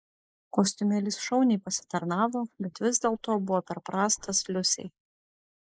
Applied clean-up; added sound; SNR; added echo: neural mask model Resemble Enhance denoiser.